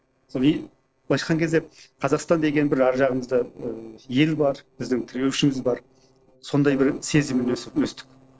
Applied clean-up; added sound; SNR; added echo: neural separator model SepFormer DNS4.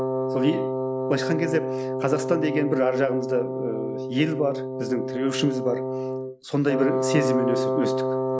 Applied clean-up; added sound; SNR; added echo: none; Wind instrument, woodwind instrument; 1 dB; none.